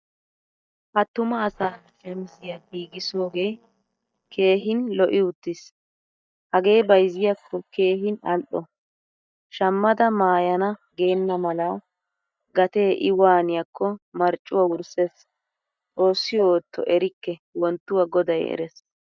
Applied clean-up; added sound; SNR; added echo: neural mask model DeepFilterNet 3.